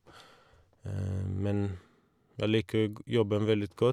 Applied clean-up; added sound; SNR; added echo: none; none; none; none.